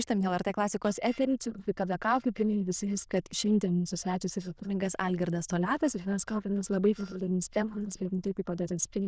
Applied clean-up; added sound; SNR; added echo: neural diffusion model UNIVERSE++.